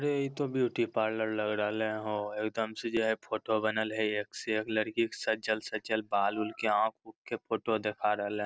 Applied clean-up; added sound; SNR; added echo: none; none; none; none.